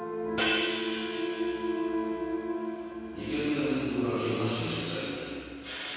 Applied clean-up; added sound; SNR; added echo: none; Hi-hat; 6 dB; reverberation time 2.2 s.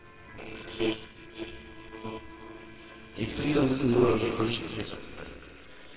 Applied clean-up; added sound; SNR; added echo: neural separator model SepFormer WHAMR!.